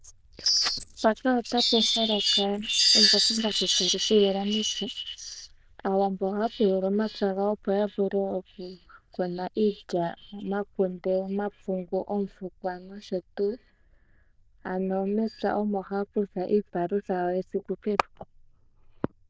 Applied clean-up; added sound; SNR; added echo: neural diffusion model UNIVERSE++.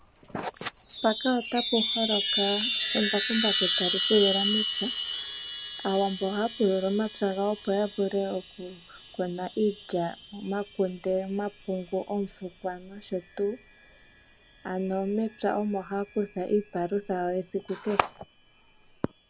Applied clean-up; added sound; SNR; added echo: none; Chime; 1 dB; none.